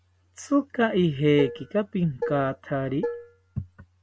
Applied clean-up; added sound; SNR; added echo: none; Dishes, pots, and pans; 9 dB; none.